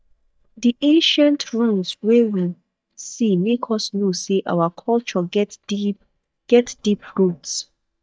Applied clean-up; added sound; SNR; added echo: neural mask model DeepFilterNet 3.